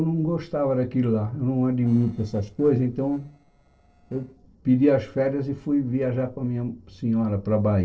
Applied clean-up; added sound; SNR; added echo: neural separator model SepFormer DNS4.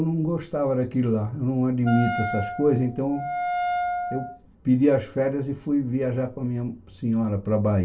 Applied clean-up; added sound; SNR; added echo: none; Wind instrument, woodwind instrument; 5 dB; reverberation time 0.2 s.